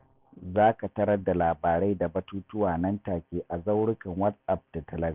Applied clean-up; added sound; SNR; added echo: none; none; none; none.